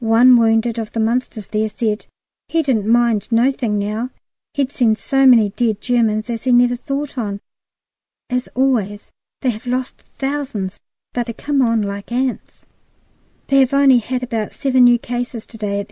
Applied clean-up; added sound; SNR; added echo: none; none; none; none.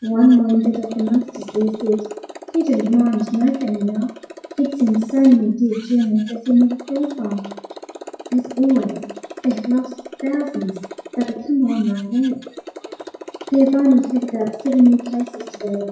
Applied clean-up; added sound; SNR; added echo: classical method WPE with log-MMSE.